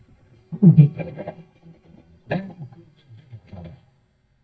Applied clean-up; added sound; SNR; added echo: neural mask model DeepFilterNet 3.